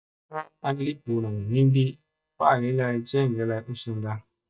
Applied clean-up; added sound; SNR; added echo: neural mask model DeepFilterNet 3.